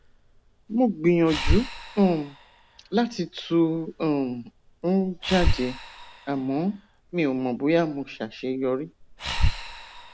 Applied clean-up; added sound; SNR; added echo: none; Breathing; 5 dB; none.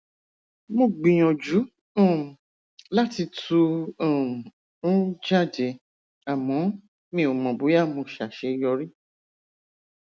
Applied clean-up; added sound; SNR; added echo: none; none; none; none.